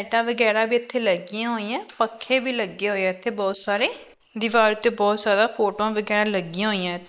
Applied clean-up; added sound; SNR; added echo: neural mask model Resemble Enhance denoiser.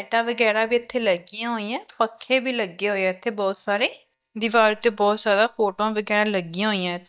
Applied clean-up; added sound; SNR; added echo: neural mask model DeepFilterNet 3.